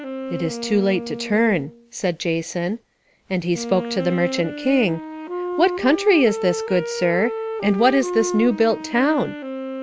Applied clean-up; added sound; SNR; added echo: none; Wind instrument, woodwind instrument; 8 dB; none.